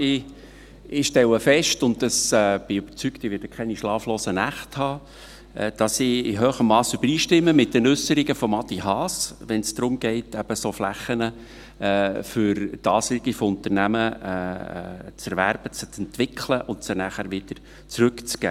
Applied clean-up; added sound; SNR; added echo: none; none; none; none.